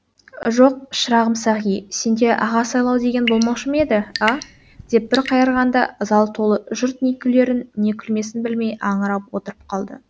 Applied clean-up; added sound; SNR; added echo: none; Drip / Sink (filling or washing) / Water tap, faucet / Water; 13 dB; none.